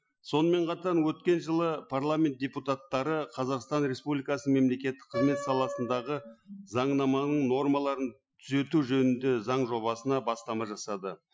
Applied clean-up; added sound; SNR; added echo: classical method Wiener filter.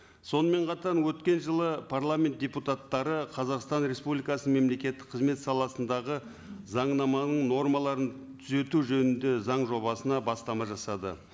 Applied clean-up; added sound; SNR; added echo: none; none; none; none.